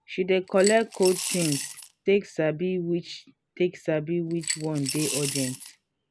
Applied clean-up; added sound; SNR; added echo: none; Coin (dropping) / Glass; 5 dB; none.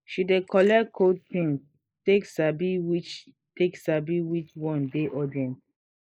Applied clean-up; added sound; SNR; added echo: neural mask model Resemble Enhance denoiser.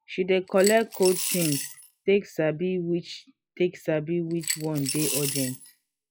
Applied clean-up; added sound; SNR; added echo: classical method log-MMSE.